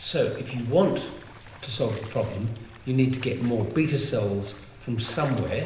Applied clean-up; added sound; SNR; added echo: none; Stream; 19 dB; reverberation time 0.9 s.